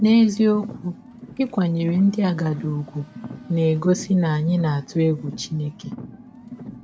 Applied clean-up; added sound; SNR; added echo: none; Car; 17 dB; none.